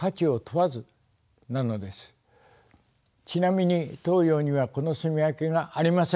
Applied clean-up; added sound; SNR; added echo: none; none; none; none.